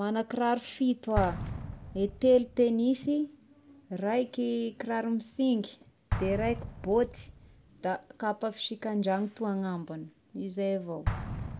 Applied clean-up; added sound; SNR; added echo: none; Explosion; 10 dB; none.